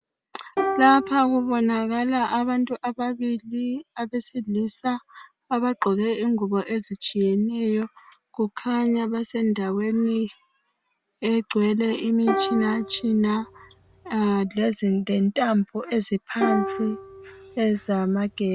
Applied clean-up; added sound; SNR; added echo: none; Plucked string instrument; 7 dB; none.